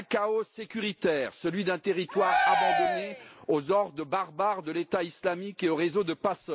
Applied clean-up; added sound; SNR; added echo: none; Cheering; -2 dB; none.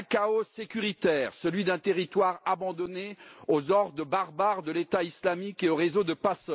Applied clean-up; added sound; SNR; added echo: none; none; none; none.